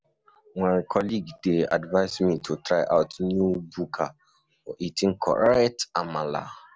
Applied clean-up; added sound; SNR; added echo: none; none; none; none.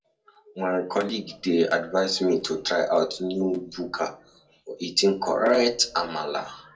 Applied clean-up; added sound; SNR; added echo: none; none; none; reverberation time 0.2 s.